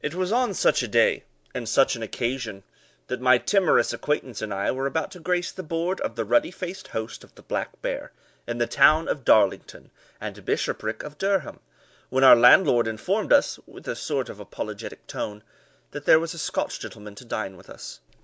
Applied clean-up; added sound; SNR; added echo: none; none; none; none.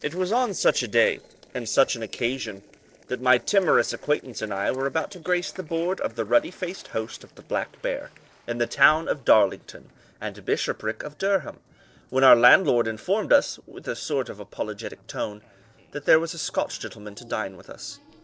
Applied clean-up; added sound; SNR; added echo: neural separator model SepFormer DNS4.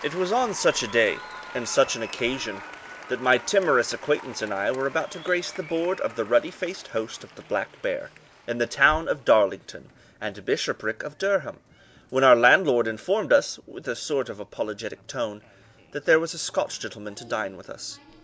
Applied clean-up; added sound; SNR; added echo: none; Applause; 19 dB; none.